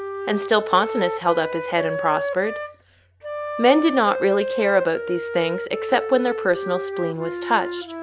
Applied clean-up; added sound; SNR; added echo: none; Wind instrument, woodwind instrument; 6 dB; none.